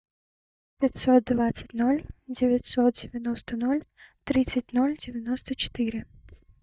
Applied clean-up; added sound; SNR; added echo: neural mask model DeepFilterNet 3.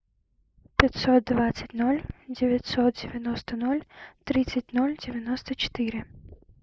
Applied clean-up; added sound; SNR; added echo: neural mask model Resemble Enhance denoiser.